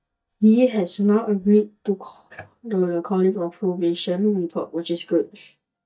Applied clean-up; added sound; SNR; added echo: neural mask model DeepFilterNet 3.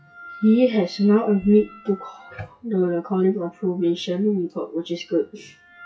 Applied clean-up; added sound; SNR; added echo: classical method WPE with log-MMSE.